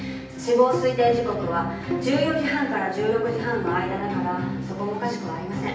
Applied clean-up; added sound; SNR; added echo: none; Bowed string instrument; 12 dB; reverberation time 0.9 s.